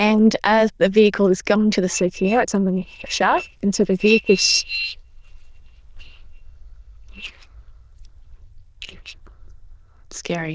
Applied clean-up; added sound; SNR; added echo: neural diffusion model UNIVERSE++.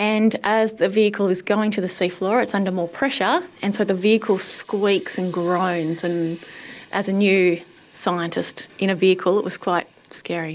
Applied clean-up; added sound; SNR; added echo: neural mask model Resemble Enhance denoiser.